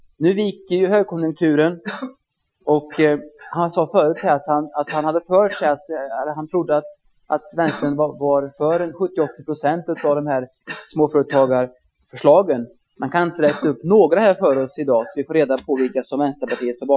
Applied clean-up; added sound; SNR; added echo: classical method Wiener filter.